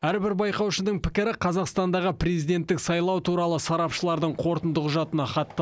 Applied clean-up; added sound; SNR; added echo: none; none; none; none.